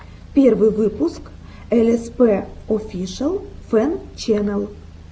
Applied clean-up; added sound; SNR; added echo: none; none; none; none.